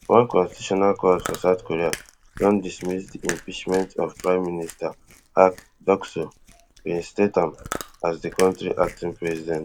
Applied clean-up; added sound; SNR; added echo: none; Chewing, mastication; 16 dB; none.